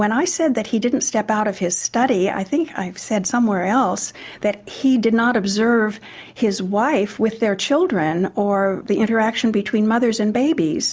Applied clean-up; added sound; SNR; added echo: none; none; none; none.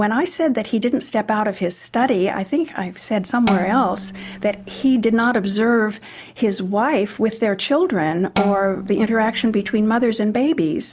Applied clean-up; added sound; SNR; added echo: none; Bowed string instrument; 9 dB; none.